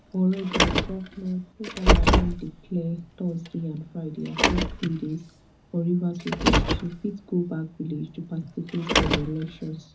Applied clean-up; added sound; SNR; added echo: none; Car; -3 dB; reverberation time 0.3 s.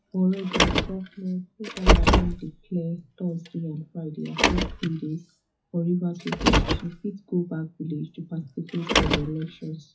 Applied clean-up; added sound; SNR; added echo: classical method WPE with log-MMSE.